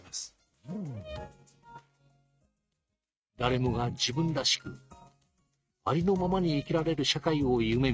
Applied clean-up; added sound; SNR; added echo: neural mask model RNNoise.